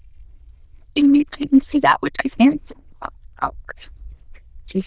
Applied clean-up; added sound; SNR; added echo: neural diffusion model UNIVERSE++.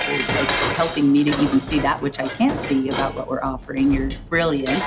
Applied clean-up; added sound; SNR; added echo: none; Dishes, pots, and pans; 6 dB; none.